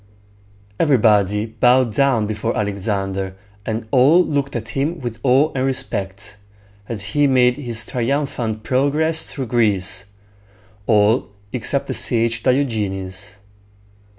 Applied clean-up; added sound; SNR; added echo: none; none; none; none.